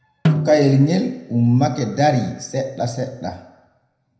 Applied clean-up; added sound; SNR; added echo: none; Snare drum; 6 dB; reverberation time 0.8 s.